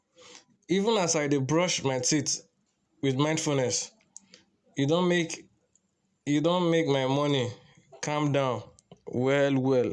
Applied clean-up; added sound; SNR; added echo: none; none; none; none.